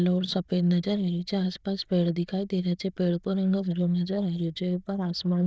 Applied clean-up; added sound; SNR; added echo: neural diffusion model UNIVERSE++.